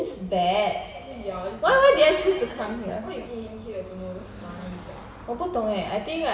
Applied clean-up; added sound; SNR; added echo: none; Car passing by / Traffic noise, roadway noise; 20 dB; reverberation time 2.2 s.